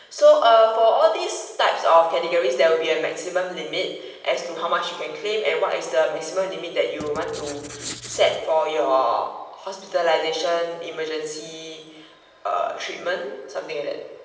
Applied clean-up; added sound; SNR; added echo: none; Writing; 15 dB; reverberation time 1.1 s.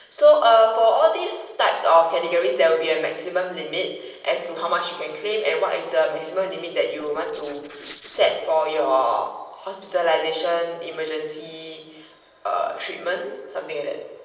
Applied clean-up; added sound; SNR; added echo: neural separator model SepFormer DNS4.